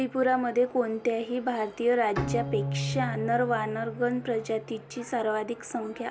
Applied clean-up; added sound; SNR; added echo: none; Bowed string instrument; 9 dB; none.